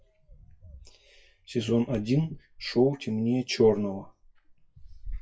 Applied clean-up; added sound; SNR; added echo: classical method WPE with log-MMSE.